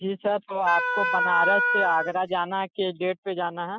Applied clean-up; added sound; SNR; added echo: classical method Wiener filter.